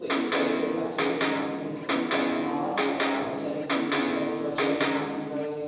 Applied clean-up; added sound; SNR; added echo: none; Electric guitar; -4 dB; reverberation time 1.9 s.